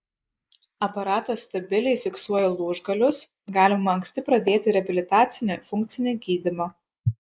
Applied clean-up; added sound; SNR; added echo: neural mask model Resemble Enhance denoiser.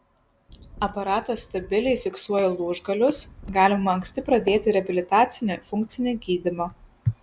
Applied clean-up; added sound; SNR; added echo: none; Wind; 20 dB; none.